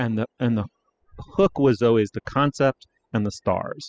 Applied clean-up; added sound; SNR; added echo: classical method spectral subtraction.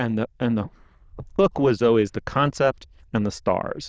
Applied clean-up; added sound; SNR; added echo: neural diffusion model UNIVERSE++.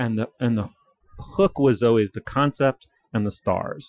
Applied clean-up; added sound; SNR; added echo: classical method Wiener filter.